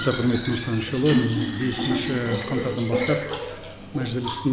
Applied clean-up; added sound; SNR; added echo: none; Fill (with liquid); 4 dB; none.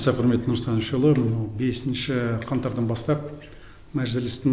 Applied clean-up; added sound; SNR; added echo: none; none; none; none.